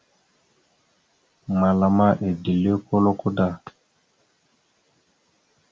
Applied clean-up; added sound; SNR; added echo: none; none; none; none.